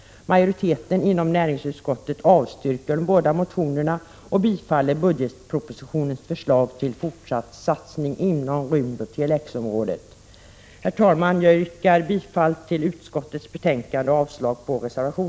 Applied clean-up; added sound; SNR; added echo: none; none; none; none.